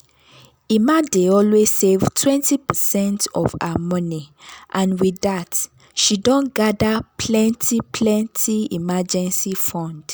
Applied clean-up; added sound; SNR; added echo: none; none; none; none.